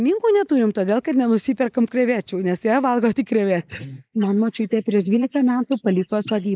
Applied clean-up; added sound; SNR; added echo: neural mask model Resemble Enhance denoiser.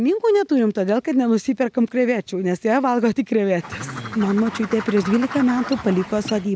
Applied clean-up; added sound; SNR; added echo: none; Bird; 12 dB; none.